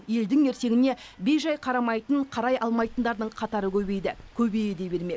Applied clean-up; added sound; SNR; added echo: none; none; none; none.